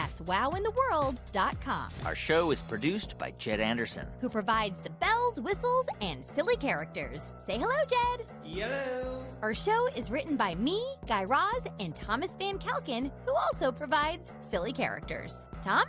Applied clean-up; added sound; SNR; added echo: none; none; none; none.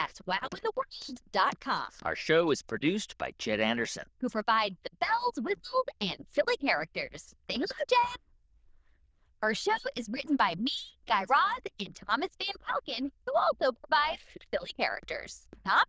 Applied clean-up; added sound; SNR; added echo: neural diffusion model UNIVERSE++.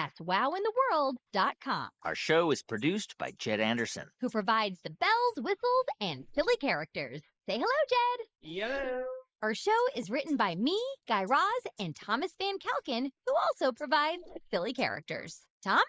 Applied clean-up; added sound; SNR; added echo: neural mask model Resemble Enhance denoiser.